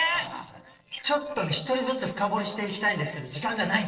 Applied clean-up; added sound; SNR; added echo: neural separator model SepFormer DNS4.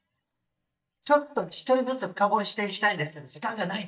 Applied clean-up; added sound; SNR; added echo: neural mask model DeepFilterNet 3.